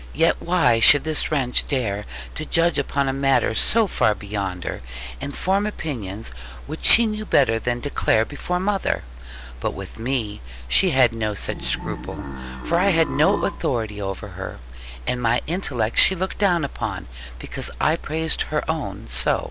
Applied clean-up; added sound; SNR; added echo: none; Burping, eructation; 8 dB; none.